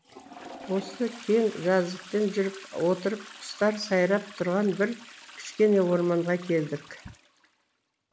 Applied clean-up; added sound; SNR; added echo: none; Toilet flush; 19 dB; none.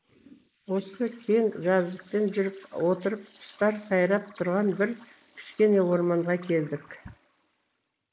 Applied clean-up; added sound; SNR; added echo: neural mask model Resemble Enhance denoiser.